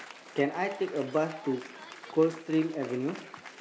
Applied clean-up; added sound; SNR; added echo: none; Applause; 15 dB; none.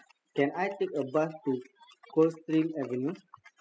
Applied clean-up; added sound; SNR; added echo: classical method spectral subtraction.